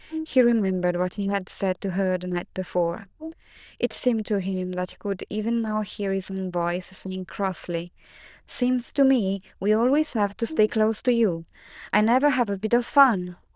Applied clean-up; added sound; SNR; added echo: neural diffusion model UNIVERSE++.